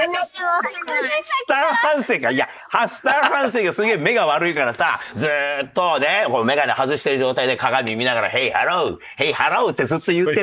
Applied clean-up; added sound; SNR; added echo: neural mask model Resemble Enhance denoiser.